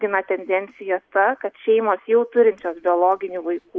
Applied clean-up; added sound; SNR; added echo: none; none; none; none.